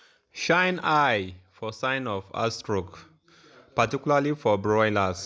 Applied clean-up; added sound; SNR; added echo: none; none; none; none.